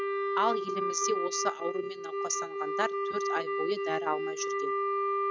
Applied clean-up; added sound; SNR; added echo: neural mask model RNNoise.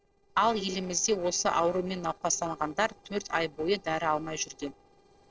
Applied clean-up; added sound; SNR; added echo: neural separator model SepFormer DNS4.